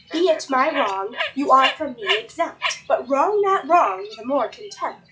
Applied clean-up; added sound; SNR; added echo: classical method log-MMSE.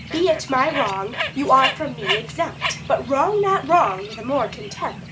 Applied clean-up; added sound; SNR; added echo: none; Bird; 8 dB; none.